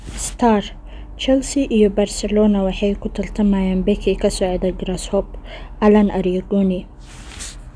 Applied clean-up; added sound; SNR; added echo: none; none; none; none.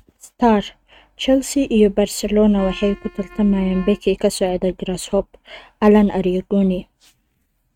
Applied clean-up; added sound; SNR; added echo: neural mask model RNNoise.